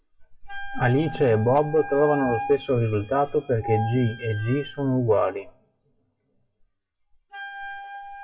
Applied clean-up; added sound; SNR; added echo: classical method WPE with log-MMSE.